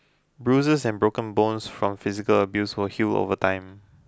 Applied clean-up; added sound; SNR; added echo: none; none; none; none.